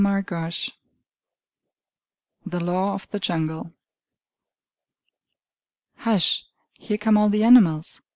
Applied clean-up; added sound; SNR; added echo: none; none; none; none.